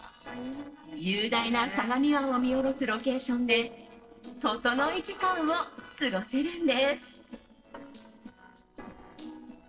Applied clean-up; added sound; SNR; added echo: neural separator model SepFormer DNS4.